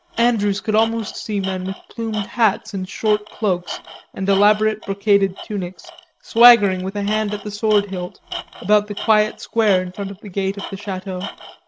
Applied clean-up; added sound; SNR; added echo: none; Tools; 15 dB; none.